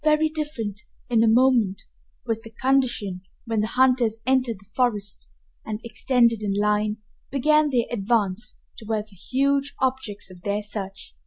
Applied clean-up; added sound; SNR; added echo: none; none; none; none.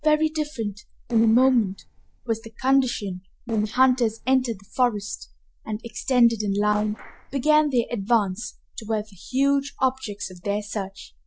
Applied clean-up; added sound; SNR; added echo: neural separator model SepFormer DNS4.